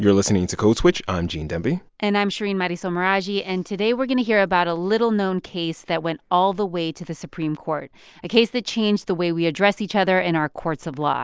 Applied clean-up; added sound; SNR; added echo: none; none; none; none.